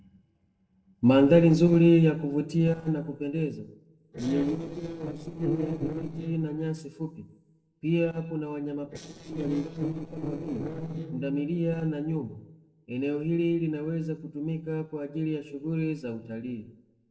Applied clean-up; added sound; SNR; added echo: neural separator model SepFormer DNS4.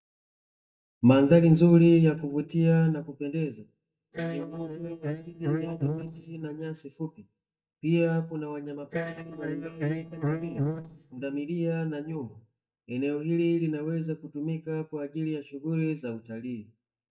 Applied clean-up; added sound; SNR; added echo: neural mask model DeepFilterNet 3.